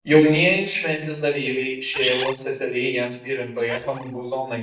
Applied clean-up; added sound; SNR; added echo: neural mask model DeepFilterNet 3.